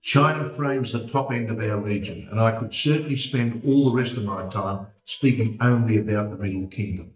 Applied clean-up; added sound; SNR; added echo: neural mask model DeepFilterNet 3.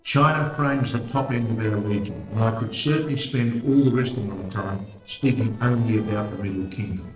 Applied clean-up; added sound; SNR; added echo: neural separator model SepFormer DNS4.